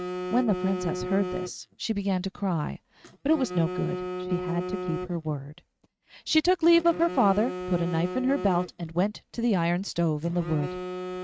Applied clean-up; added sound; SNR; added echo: neural mask model RNNoise.